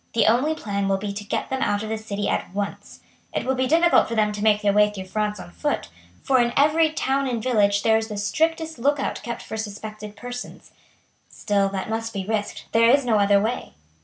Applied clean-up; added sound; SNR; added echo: none; none; none; none.